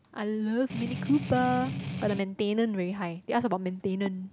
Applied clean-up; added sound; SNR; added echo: none; Strum; 5 dB; none.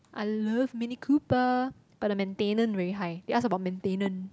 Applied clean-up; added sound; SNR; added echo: none; none; none; none.